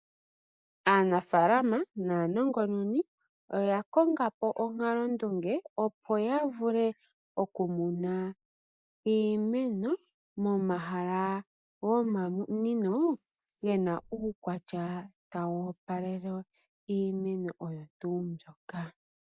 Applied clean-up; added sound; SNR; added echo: neural mask model Resemble Enhance denoiser.